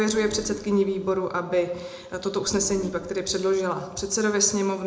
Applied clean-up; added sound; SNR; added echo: none; Organ; 18 dB; reverberation time 0.6 s.